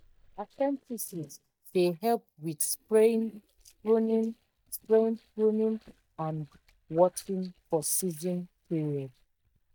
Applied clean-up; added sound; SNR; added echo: neural mask model DeepFilterNet 3.